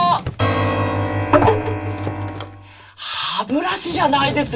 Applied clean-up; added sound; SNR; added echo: none; Drawer open or close; 14 dB; reverberation time 0.2 s.